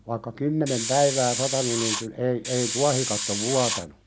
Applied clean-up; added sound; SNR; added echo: none; Hiss; 3 dB; none.